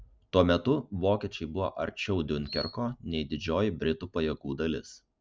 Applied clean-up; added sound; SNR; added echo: none; Chirp, tweet; 15 dB; none.